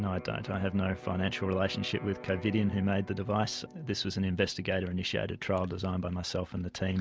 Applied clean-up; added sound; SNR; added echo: none; Electric guitar; 18 dB; none.